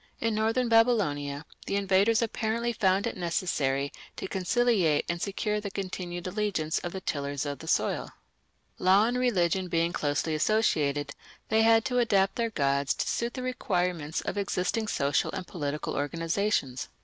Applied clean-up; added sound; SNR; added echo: none; none; none; none.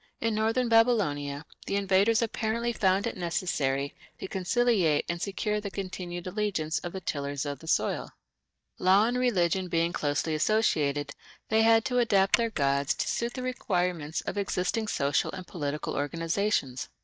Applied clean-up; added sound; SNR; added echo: neural mask model DeepFilterNet 3.